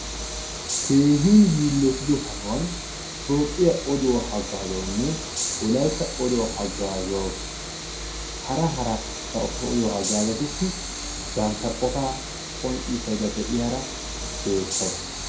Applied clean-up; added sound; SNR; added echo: none; Train; 6 dB; reverberation time 0.4 s.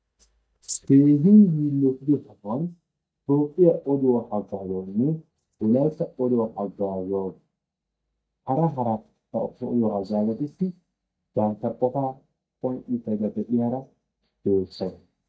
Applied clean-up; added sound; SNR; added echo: neural mask model DeepFilterNet 3.